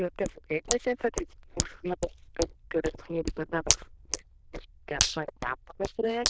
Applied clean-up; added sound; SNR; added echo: neural diffusion model UNIVERSE++.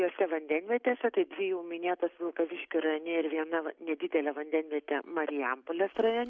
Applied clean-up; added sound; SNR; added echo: none; none; none; none.